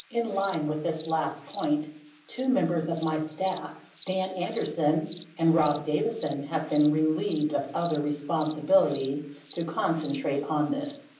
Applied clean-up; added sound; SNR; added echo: none; Cricket; 4 dB; reverberation time 0.6 s.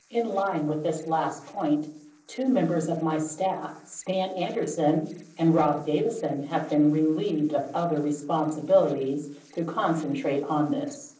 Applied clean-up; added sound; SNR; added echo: neural separator model SepFormer DNS4.